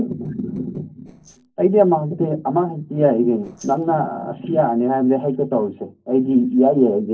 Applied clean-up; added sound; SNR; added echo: neural separator model SepFormer DNS4.